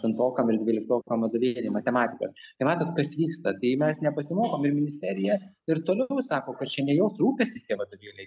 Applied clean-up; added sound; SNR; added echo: none; none; none; none.